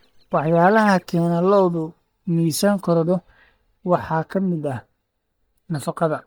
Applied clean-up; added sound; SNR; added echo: neural mask model DeepFilterNet 3.